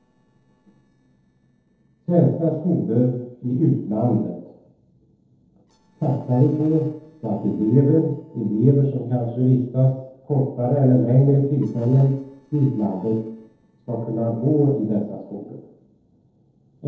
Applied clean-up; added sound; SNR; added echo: neural separator model SepFormer DNS4.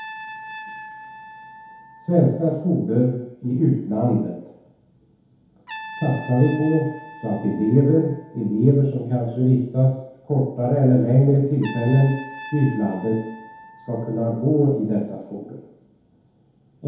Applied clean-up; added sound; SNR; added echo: none; Trumpet; 19 dB; reverberation time 2.2 s.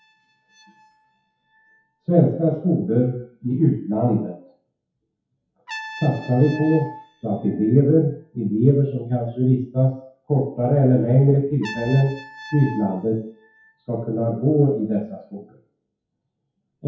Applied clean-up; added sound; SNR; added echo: classical method WPE with log-MMSE.